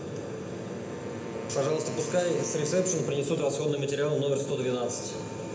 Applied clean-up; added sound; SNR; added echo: none; Wind instrument, woodwind instrument; 15 dB; reverberation time 0.7 s.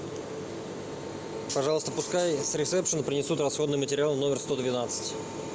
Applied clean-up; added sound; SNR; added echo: none; none; none; none.